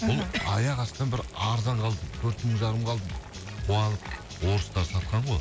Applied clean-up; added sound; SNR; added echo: none; Boiling + Chink, clink; 18 dB; none.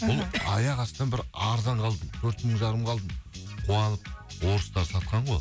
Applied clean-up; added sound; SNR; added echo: none; none; none; none.